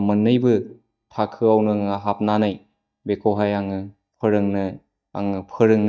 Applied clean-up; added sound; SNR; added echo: neural mask model DeepFilterNet 3.